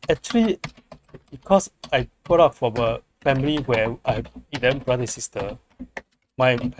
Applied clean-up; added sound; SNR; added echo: neural mask model RNNoise.